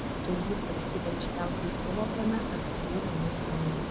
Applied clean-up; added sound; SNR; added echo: none; Ocean; -2 dB; none.